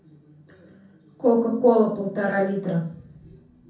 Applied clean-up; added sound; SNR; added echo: none; Piano; 15 dB; reverberation time 0.5 s.